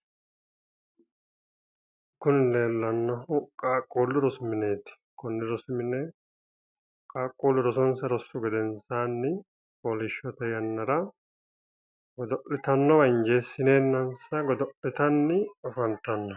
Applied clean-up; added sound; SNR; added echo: none; none; none; none.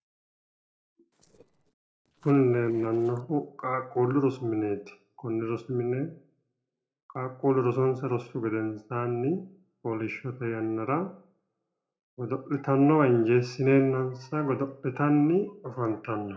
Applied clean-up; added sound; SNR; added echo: neural separator model SepFormer DNS4.